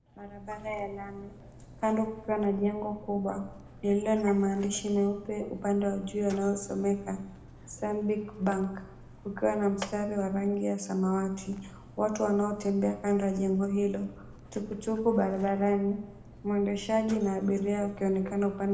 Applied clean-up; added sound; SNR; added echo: none; Mechanisms; 18 dB; reverberation time 0.8 s.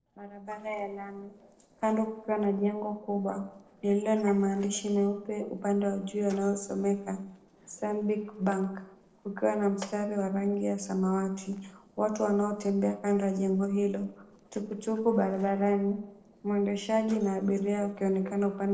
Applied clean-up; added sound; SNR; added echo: neural separator model SepFormer DNS4.